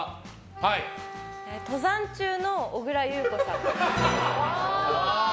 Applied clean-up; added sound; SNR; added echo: none; Wind instrument, woodwind instrument; 15 dB; none.